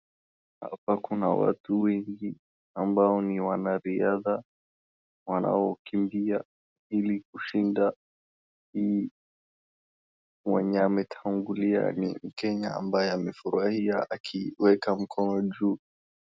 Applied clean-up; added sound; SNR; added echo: none; none; none; none.